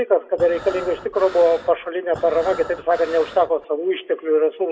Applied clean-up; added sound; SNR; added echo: none; Breathing; 16 dB; reverberation time 1.1 s.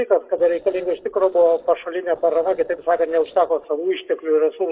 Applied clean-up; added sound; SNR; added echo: neural separator model SepFormer DNS4.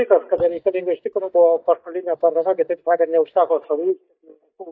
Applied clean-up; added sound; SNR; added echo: neural mask model DeepFilterNet 3.